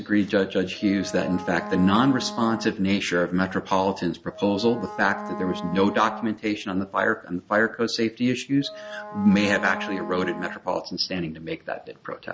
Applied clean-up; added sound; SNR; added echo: none; Wind instrument, woodwind instrument; 13 dB; none.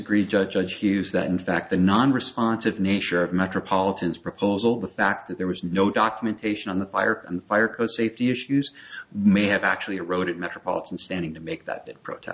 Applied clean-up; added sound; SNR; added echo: none; none; none; none.